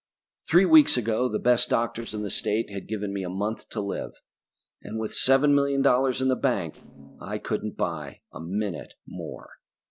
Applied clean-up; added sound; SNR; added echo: neural separator model SepFormer DNS4.